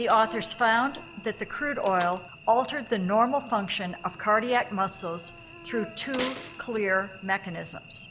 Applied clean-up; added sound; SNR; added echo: none; Slam + Cricket / Buzz; 16 dB; none.